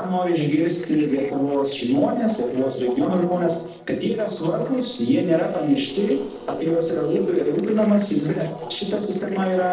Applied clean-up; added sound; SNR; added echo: neural separator model SepFormer DNS4.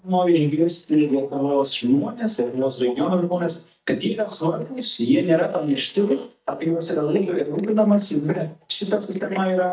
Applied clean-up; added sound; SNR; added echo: neural mask model DeepFilterNet 3.